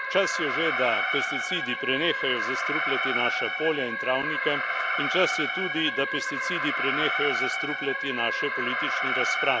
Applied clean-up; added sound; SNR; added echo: none; Alarm; -2 dB; none.